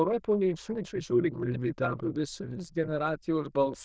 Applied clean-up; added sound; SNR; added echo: neural diffusion model UNIVERSE++.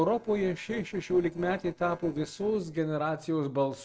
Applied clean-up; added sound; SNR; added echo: neural separator model SepFormer DNS4.